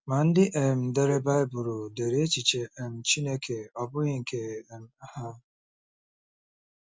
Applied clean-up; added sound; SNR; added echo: none; none; none; none.